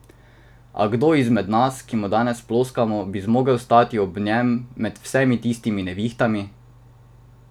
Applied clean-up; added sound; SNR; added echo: none; none; none; none.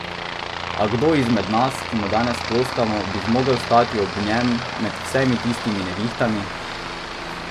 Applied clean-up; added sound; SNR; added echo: none; Aircraft; 6 dB; none.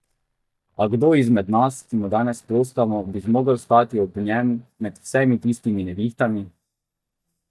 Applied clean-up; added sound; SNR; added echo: neural mask model DeepFilterNet 3.